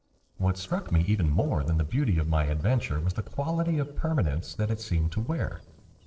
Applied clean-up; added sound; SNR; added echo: neural separator model SepFormer DNS4.